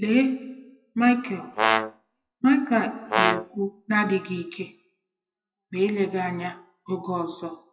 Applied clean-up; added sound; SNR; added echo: classical method WPE with log-MMSE.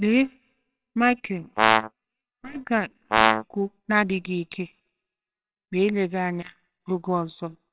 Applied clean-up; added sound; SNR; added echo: neural separator model SepFormer WHAMR!.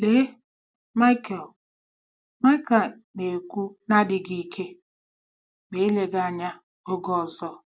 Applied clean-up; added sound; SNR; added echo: none; none; none; none.